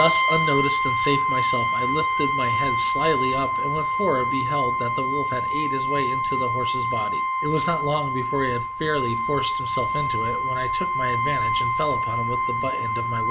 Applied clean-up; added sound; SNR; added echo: none; Brass instrument; -1 dB; none.